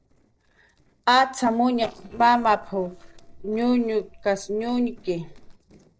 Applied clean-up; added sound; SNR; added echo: neural separator model SepFormer DNS4.